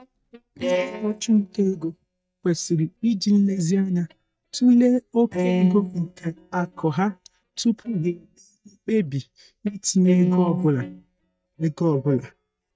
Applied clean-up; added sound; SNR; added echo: neural mask model DeepFilterNet 3.